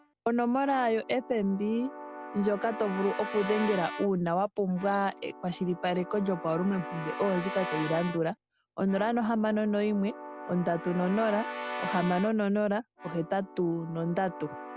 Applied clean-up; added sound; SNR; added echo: none; Keyboard (musical) / Brass instrument; 11 dB; none.